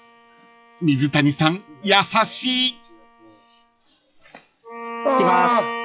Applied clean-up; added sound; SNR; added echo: classical method log-MMSE.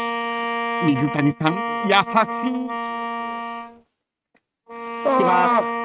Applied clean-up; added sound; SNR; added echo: neural mask model RNNoise.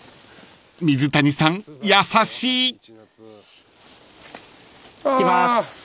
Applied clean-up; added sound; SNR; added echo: none; none; none; none.